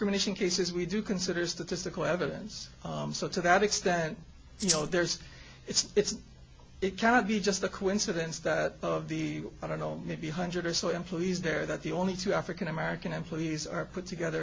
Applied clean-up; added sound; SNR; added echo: none; Rattle (instrument); 1 dB; none.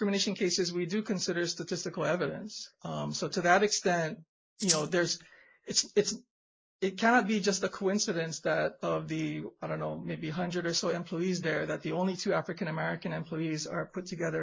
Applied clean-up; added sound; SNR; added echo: neural mask model Resemble Enhance denoiser.